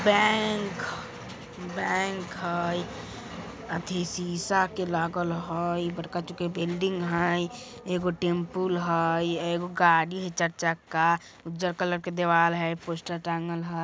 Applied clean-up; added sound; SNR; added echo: none; none; none; none.